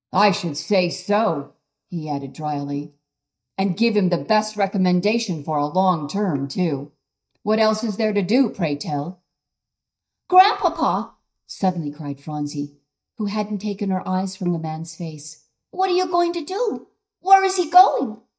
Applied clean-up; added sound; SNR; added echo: neural mask model DeepFilterNet 3.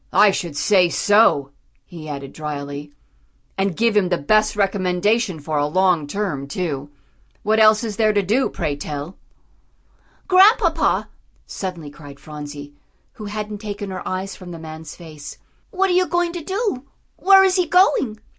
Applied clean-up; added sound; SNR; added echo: none; none; none; none.